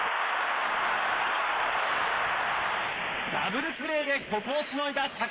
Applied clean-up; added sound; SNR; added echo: neural mask model Resemble Enhance denoiser.